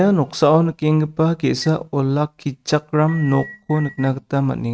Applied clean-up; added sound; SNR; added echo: neural mask model RNNoise.